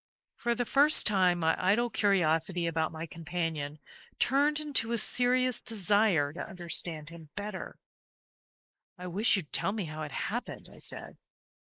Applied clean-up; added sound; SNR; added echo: neural mask model Resemble Enhance denoiser.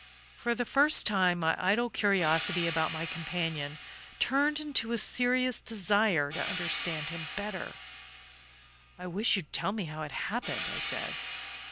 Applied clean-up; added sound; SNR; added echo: none; Hi-hat; 8 dB; none.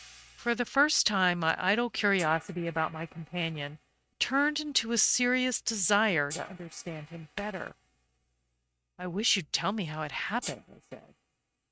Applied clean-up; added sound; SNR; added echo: neural mask model RNNoise.